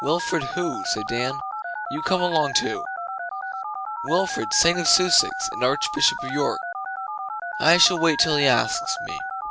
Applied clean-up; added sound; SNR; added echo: none; Telephone; 5 dB; none.